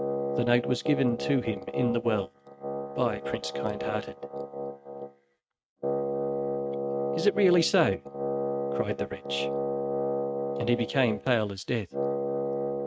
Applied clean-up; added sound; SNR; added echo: neural mask model RNNoise.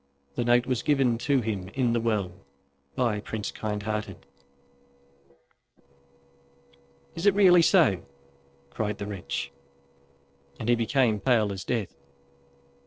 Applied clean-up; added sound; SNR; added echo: neural separator model SepFormer DNS4.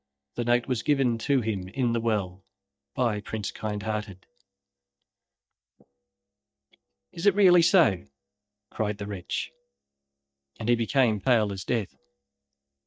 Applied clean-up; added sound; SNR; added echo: neural mask model DeepFilterNet 3.